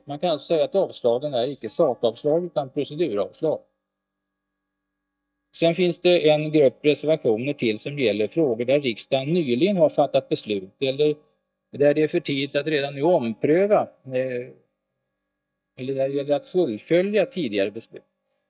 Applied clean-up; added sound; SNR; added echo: neural mask model DeepFilterNet 3.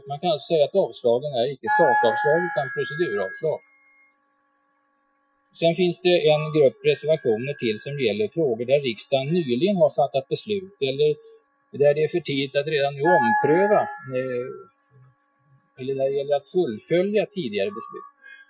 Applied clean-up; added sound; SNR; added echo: classical method Wiener filter.